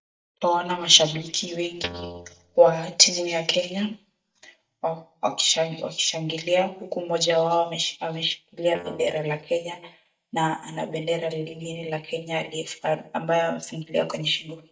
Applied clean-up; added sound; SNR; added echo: neural mask model DeepFilterNet 3.